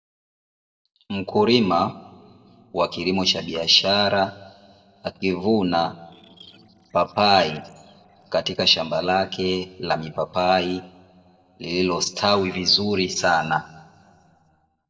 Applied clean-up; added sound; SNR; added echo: neural separator model SepFormer DNS4.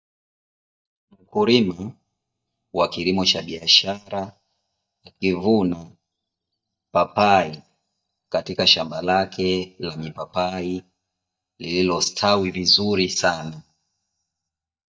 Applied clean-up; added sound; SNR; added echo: neural mask model DeepFilterNet 3.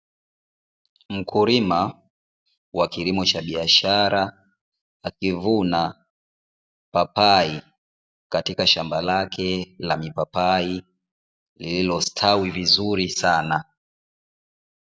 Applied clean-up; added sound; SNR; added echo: none; none; none; none.